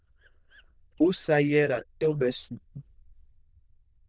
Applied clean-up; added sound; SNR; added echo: neural diffusion model UNIVERSE++.